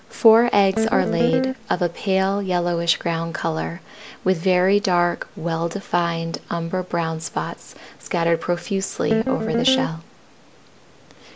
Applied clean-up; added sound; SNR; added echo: none; Guitar; 1 dB; none.